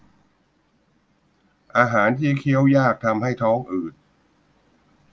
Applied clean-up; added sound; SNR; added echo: none; none; none; none.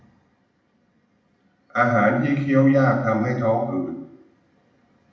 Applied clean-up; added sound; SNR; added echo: none; none; none; reverberation time 0.8 s.